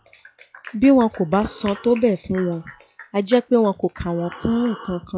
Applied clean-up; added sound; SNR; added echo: classical method log-MMSE.